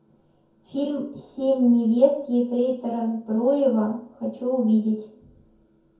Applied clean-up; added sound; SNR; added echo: none; none; none; reverberation time 0.6 s.